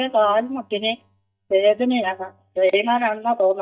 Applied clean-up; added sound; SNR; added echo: neural mask model DeepFilterNet 3.